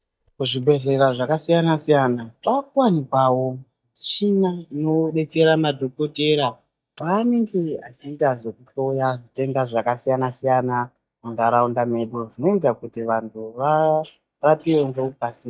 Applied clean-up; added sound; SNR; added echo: neural mask model DeepFilterNet 3.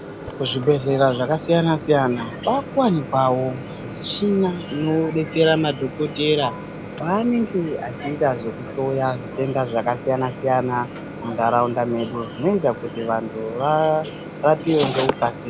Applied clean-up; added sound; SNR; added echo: none; Microwave oven; 12 dB; none.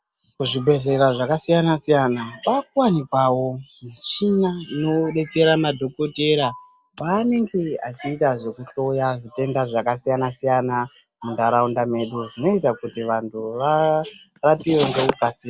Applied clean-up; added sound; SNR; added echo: none; none; none; none.